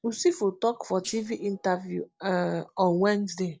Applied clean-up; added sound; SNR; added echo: neural separator model SepFormer DNS4.